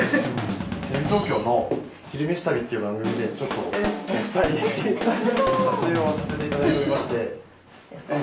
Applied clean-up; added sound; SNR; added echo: none; Drum / Drum kit; 6 dB; reverberation time 0.8 s.